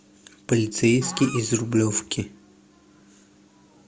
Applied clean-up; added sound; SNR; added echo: none; Musical instrument; 17 dB; none.